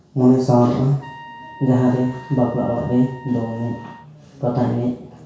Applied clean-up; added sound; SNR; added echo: none; Trumpet; 20 dB; reverberation time 0.6 s.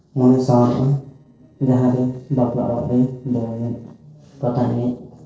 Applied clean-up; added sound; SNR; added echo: neural separator model SepFormer DNS4.